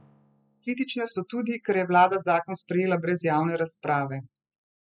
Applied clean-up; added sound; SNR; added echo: classical method spectral subtraction.